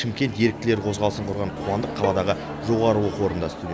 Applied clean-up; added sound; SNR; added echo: none; Bowed string instrument + Bowed string instrument; 11 dB; none.